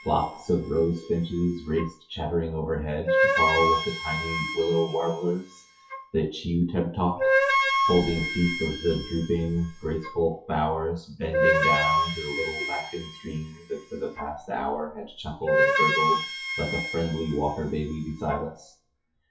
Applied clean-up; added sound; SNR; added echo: classical method WPE with log-MMSE.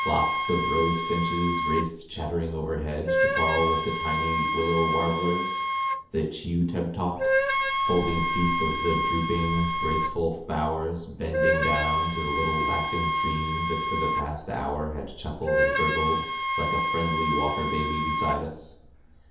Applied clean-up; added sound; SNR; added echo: none; Wind instrument, woodwind instrument; -1 dB; reverberation time 2.2 s.